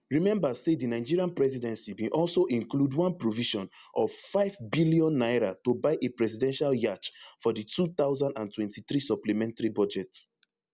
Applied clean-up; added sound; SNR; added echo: none; none; none; none.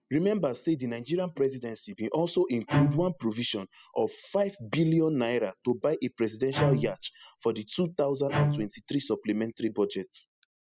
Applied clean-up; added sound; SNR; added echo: classical method spectral subtraction.